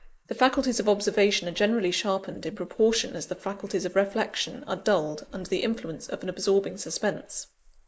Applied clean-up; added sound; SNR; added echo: neural mask model Resemble Enhance denoiser.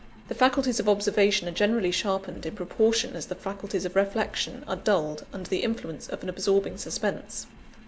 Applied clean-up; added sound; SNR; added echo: none; Engine; 19 dB; none.